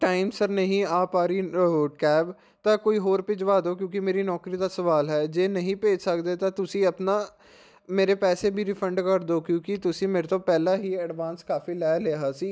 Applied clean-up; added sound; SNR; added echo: none; none; none; none.